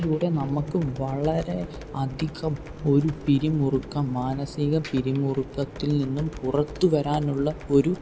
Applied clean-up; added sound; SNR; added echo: none; Computer keyboard; 17 dB; none.